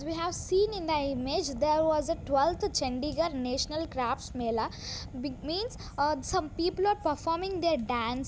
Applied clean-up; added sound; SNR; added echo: none; Fire; 13 dB; none.